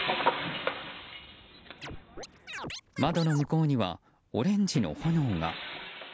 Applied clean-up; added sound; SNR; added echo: none; Scratching (performance technique); 11 dB; none.